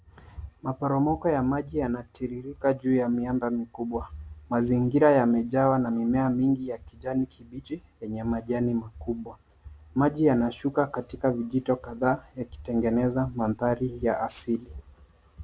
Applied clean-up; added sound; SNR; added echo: none; none; none; none.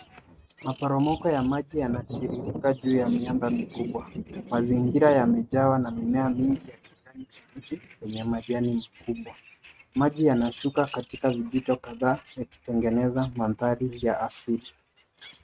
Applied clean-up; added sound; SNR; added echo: neural mask model RNNoise.